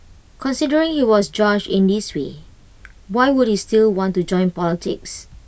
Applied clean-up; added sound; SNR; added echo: none; none; none; none.